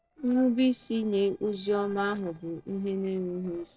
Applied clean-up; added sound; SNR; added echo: neural separator model SepFormer DNS4.